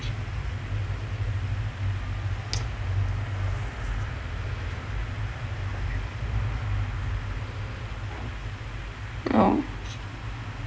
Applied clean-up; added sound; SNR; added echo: none; none; none; none.